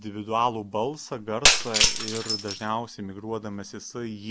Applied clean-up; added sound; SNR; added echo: none; Shatter; -5 dB; none.